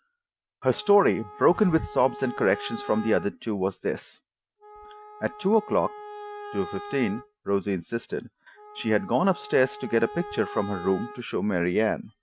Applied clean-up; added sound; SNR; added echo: none; Wind instrument, woodwind instrument; 16 dB; none.